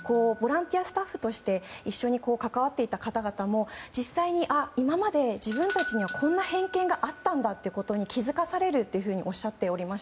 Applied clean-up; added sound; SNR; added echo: none; Bell / Doorbell; 5 dB; none.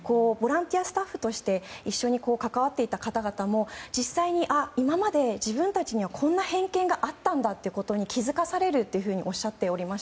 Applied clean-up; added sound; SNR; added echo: none; none; none; none.